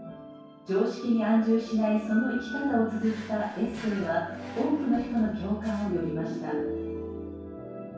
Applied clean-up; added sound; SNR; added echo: none; Drawer open or close; 17 dB; reverberation time 0.7 s.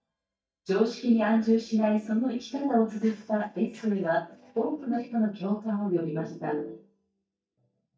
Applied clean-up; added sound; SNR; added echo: neural mask model DeepFilterNet 3.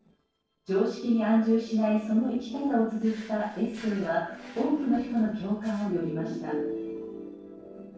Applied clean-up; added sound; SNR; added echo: neural separator model SepFormer DNS4.